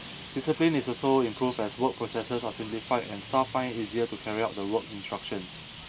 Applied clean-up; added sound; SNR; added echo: none; Traffic noise, roadway noise; 14 dB; none.